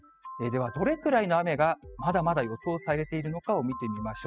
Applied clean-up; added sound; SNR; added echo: classical method spectral subtraction.